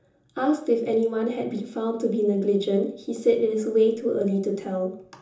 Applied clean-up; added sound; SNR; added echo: none; none; none; reverberation time 0.6 s.